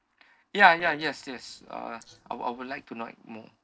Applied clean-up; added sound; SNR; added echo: neural separator model SepFormer DNS4.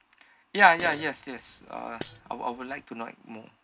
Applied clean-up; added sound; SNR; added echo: none; Fart; 12 dB; none.